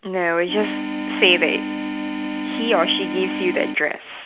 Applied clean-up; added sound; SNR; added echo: none; Organ; 4 dB; none.